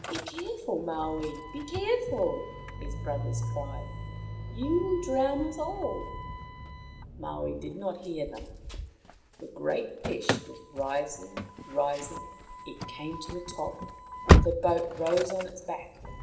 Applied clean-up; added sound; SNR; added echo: none; Slam / Engine starting; 0 dB; reverberation time 1.9 s.